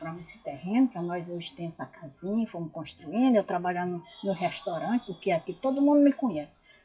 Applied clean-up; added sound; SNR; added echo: classical method WPE with log-MMSE.